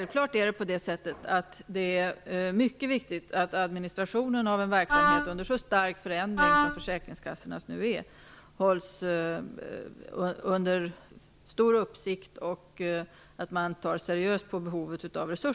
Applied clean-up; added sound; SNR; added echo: none; Wind instrument, woodwind instrument; -3 dB; none.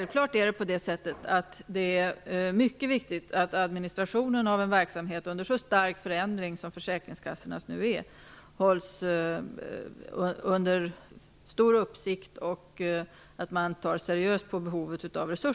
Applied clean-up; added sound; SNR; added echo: none; none; none; none.